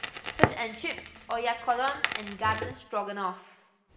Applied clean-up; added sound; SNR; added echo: none; Crackle; 2 dB; reverberation time 1.1 s.